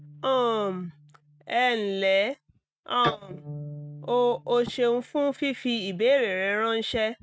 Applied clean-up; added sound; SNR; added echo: neural mask model RNNoise.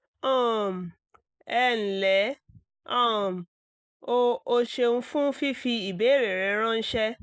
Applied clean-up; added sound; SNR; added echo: neural mask model Resemble Enhance denoiser.